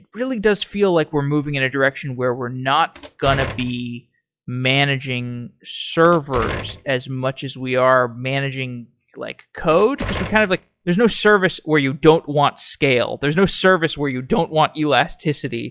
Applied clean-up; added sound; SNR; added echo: classical method log-MMSE.